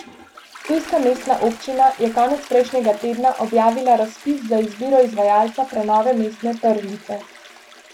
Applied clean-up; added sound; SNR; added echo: none; Toilet flush; 20 dB; none.